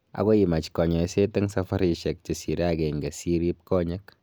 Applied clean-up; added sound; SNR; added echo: none; none; none; none.